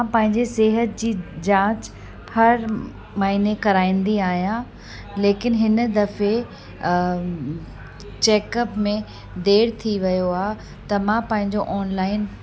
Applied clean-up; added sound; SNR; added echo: none; none; none; none.